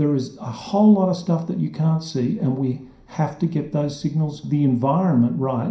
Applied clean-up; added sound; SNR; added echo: none; none; none; reverberation time 0.5 s.